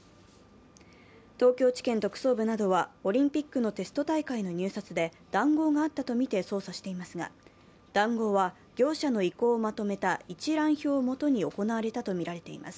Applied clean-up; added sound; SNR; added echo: none; none; none; none.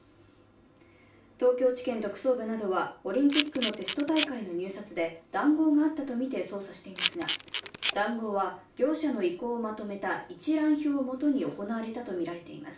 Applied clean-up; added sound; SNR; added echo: none; Camera; -2 dB; reverberation time 0.4 s.